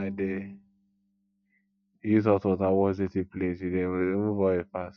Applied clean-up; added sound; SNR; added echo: neural mask model DeepFilterNet 3.